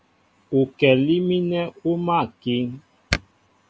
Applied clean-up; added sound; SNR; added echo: none; none; none; none.